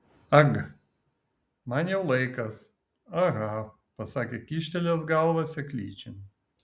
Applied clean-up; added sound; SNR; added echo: none; none; none; none.